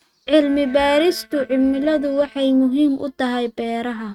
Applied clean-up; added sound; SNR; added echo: neural mask model RNNoise.